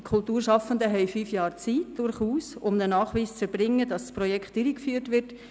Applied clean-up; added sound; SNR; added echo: none; none; none; none.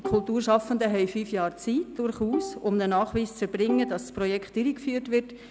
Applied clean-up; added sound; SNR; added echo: none; Bowed string instrument; 12 dB; none.